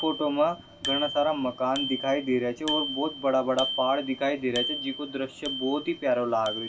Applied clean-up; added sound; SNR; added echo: none; Bicycle bell; 8 dB; reverberation time 0.2 s.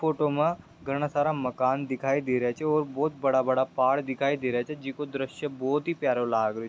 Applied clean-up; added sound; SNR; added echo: none; none; none; none.